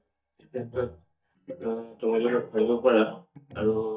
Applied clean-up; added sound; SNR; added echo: neural mask model DeepFilterNet 3.